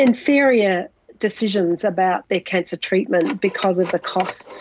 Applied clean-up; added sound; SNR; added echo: none; Telephone; 17 dB; none.